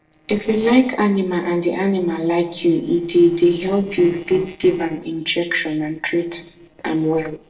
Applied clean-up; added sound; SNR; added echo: neural separator model SepFormer DNS4.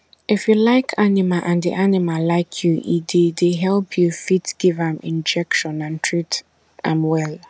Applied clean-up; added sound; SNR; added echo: none; none; none; none.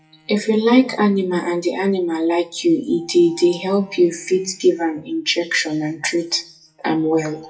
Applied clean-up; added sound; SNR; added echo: classical method WPE with log-MMSE.